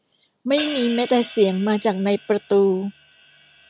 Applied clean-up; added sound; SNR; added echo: none; Hi-hat; 12 dB; none.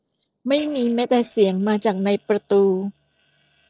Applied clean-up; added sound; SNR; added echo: neural separator model SepFormer DNS4.